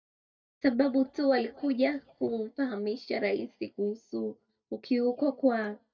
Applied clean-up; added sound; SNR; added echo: neural mask model DeepFilterNet 3.